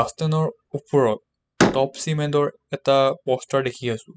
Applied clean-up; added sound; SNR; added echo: classical method spectral subtraction.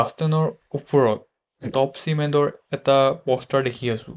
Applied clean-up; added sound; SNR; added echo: neural mask model Resemble Enhance denoiser.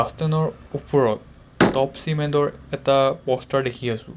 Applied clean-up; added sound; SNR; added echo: none; Slam; 6 dB; none.